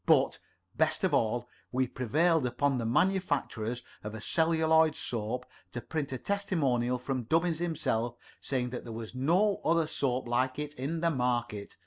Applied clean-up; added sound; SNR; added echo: none; none; none; none.